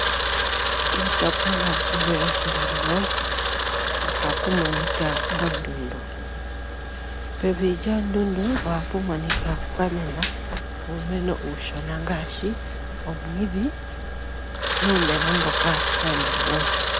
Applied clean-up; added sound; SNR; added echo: none; Camera; -2 dB; none.